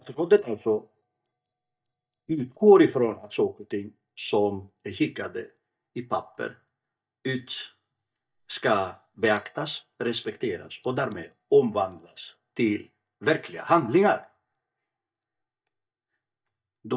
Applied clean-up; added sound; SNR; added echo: neural mask model DeepFilterNet 3.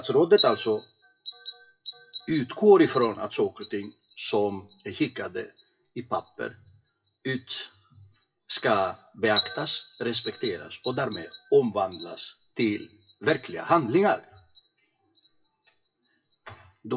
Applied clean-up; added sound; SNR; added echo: classical method WPE with log-MMSE.